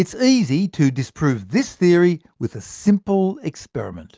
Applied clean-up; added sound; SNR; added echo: none; none; none; none.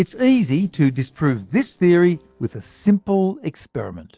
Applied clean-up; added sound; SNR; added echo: neural separator model SepFormer DNS4.